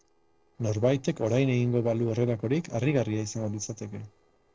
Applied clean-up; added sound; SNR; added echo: neural separator model SepFormer DNS4.